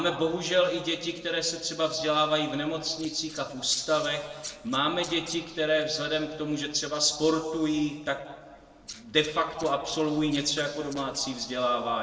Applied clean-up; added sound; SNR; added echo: neural separator model SepFormer DNS4.